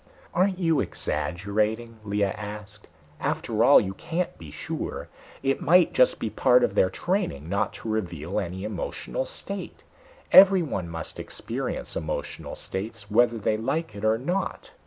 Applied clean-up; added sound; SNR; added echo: none; none; none; none.